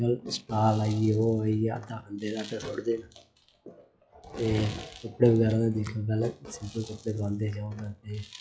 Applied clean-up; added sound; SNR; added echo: classical method log-MMSE.